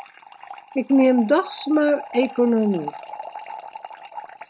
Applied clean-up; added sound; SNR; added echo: none; Fill (with liquid) / Trickle, dribble; 14 dB; none.